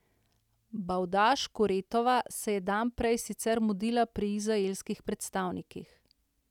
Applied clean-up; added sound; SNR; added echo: none; none; none; none.